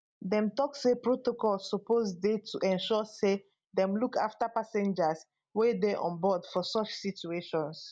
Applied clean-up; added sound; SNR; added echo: none; none; none; none.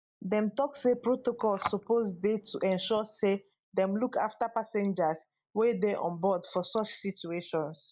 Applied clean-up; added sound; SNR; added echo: neural mask model Resemble Enhance denoiser.